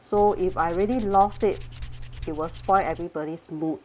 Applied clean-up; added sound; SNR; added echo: none; Tools; 11 dB; none.